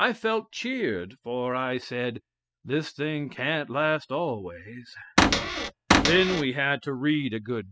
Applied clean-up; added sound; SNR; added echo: classical method spectral subtraction.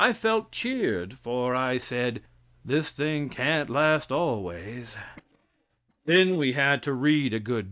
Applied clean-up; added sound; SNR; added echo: neural mask model DeepFilterNet 3.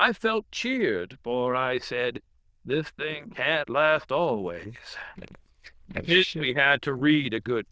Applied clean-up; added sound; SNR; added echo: neural diffusion model UNIVERSE++.